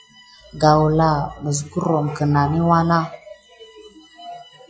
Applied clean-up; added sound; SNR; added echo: classical method log-MMSE.